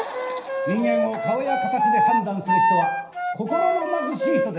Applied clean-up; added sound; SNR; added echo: none; Wind instrument, woodwind instrument; -4 dB; reverberation time 0.9 s.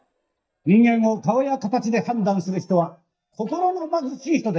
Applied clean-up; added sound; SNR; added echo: neural mask model DeepFilterNet 3.